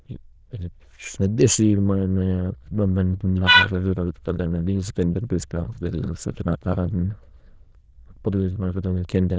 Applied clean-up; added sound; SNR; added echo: neural diffusion model UNIVERSE++.